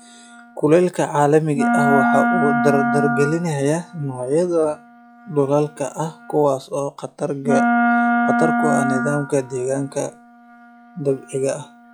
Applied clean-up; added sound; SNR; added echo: classical method log-MMSE.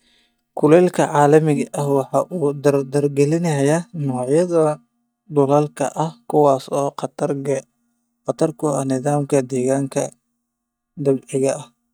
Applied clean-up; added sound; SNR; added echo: neural mask model DeepFilterNet 3.